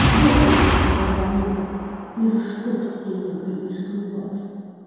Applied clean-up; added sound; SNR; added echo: none; Boom; 0 dB; reverberation time 2.1 s.